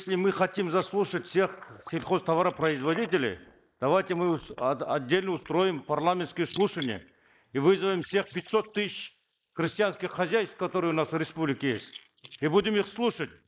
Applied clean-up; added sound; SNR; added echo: neural mask model Resemble Enhance denoiser.